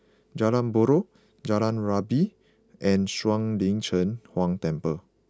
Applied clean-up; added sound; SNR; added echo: none; none; none; none.